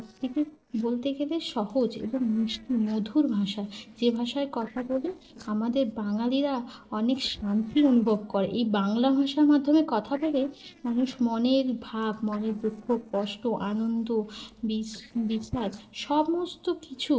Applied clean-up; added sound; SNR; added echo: neural separator model SepFormer DNS4.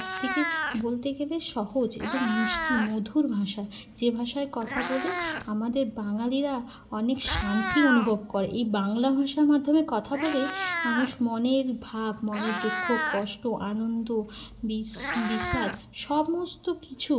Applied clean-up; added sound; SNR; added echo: none; Meow; 7 dB; reverberation time 1.0 s.